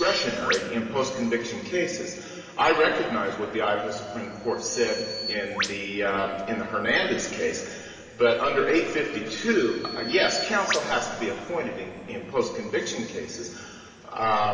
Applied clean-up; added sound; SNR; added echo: none; Bird vocalization, bird call, bird song; 13 dB; reverberation time 2.7 s.